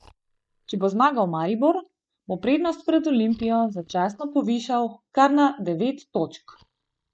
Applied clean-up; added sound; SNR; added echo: neural mask model DeepFilterNet 3.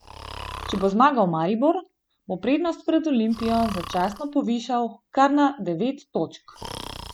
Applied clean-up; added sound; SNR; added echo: none; Breathing; 17 dB; none.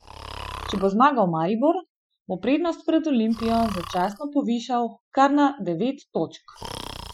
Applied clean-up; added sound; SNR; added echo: classical method Wiener filter.